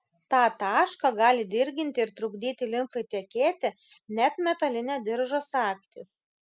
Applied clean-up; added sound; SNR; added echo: none; none; none; none.